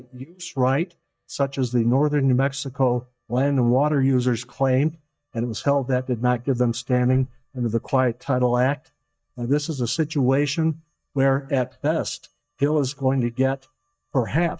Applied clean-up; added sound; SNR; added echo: neural mask model DeepFilterNet 3.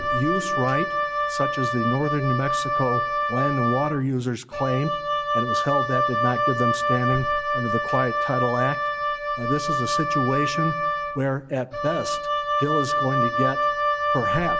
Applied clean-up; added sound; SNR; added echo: none; Wind instrument, woodwind instrument; -2 dB; none.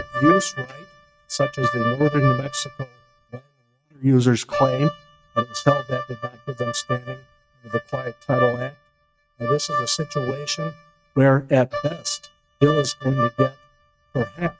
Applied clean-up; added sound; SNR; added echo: neural mask model RNNoise.